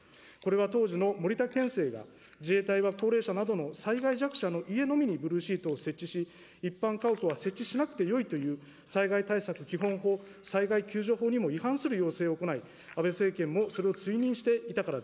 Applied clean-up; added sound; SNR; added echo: neural mask model Resemble Enhance denoiser.